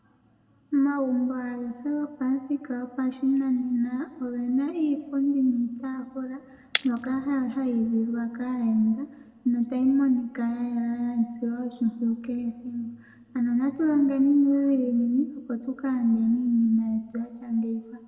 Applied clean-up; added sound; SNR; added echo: none; Shatter; 12 dB; reverberation time 1.2 s.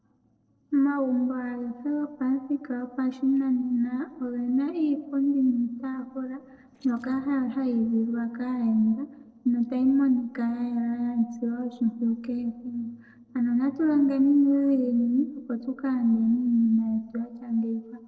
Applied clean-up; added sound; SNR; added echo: neural separator model SepFormer DNS4.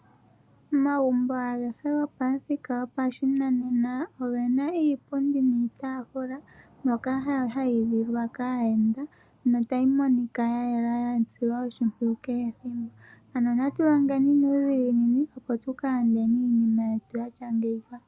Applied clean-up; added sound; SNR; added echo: none; none; none; none.